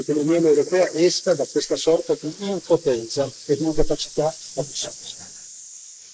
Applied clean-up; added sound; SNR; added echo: neural mask model Resemble Enhance denoiser.